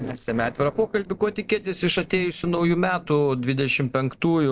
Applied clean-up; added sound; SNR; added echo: neural separator model SepFormer DNS4.